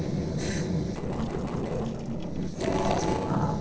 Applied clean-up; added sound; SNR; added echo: neural separator model SepFormer DNS4.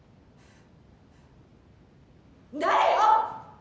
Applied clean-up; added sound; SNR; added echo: none; none; none; none.